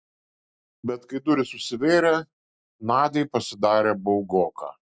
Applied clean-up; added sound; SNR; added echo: none; none; none; none.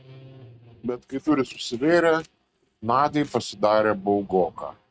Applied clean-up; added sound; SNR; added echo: neural mask model RNNoise.